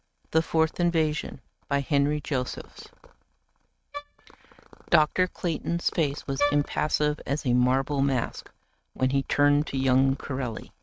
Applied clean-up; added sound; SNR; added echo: neural mask model RNNoise.